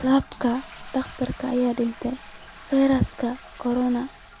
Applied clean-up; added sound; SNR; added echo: none; Toilet flush; 18 dB; none.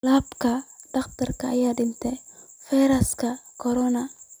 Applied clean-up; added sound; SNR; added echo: none; none; none; none.